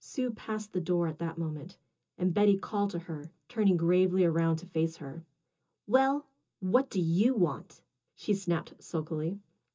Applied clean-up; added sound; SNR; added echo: none; none; none; reverberation time 0.2 s.